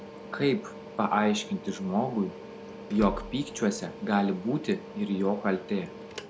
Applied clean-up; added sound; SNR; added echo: none; Mechanical fan + Door / Car; 13 dB; none.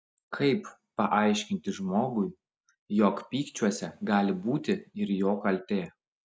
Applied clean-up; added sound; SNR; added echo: none; none; none; none.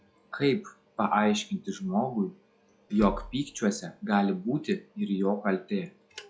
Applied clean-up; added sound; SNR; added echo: classical method log-MMSE.